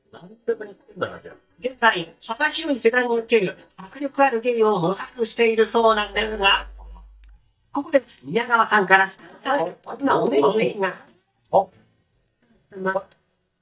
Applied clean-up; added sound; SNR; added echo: neural mask model DeepFilterNet 3.